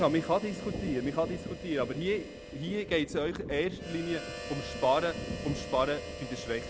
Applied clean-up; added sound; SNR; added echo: none; Harmonica + Thunder; 8 dB; none.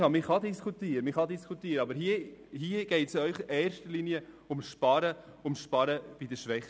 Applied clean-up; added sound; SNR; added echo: none; none; none; none.